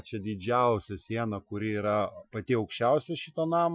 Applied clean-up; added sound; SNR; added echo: classical method Wiener filter.